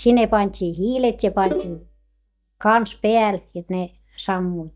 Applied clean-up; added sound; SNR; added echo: neural mask model DeepFilterNet 3.